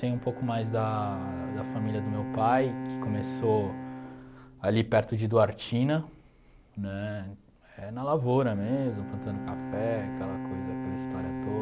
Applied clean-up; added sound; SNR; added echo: none; Bowed string instrument; 8 dB; none.